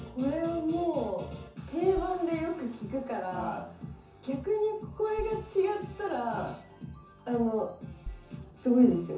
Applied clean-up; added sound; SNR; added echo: none; Bass drum; 13 dB; reverberation time 0.6 s.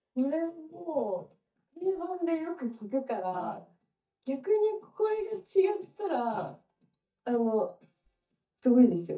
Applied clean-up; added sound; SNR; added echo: neural mask model DeepFilterNet 3.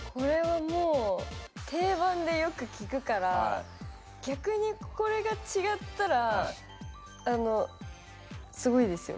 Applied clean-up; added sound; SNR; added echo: none; none; none; none.